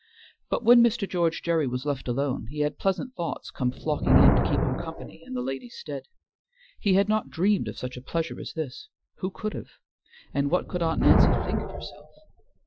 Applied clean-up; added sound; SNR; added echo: classical method Wiener filter.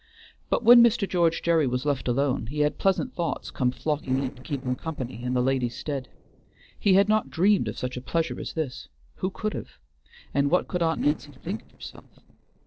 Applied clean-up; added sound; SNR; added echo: neural separator model SepFormer DNS4.